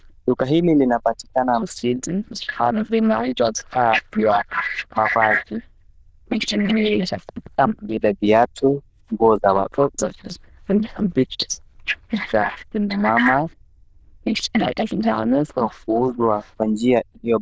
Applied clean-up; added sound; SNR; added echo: neural diffusion model UNIVERSE++.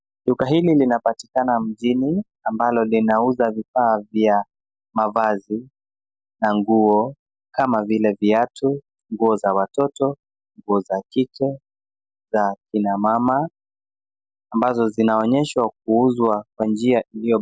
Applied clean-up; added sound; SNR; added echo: none; none; none; none.